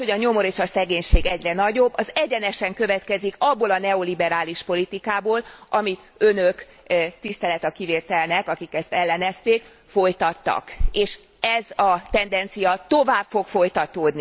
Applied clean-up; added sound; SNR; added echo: none; none; none; none.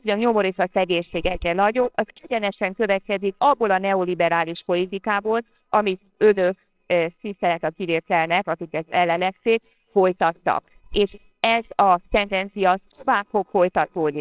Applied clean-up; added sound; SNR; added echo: neural separator model SepFormer WHAMR!.